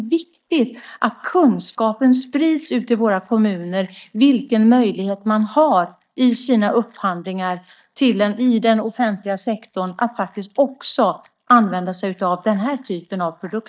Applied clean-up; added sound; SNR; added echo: neural mask model DeepFilterNet 3.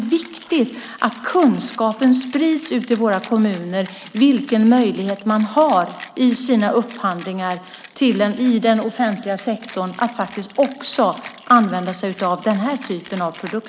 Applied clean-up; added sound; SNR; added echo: none; Rattle (instrument); 20 dB; none.